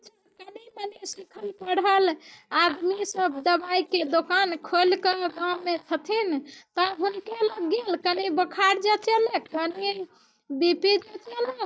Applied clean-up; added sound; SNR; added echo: neural mask model DeepFilterNet 3.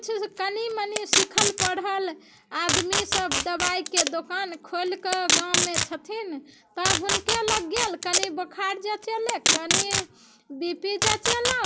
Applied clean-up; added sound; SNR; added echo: none; Packing tape, duct tape; -2 dB; none.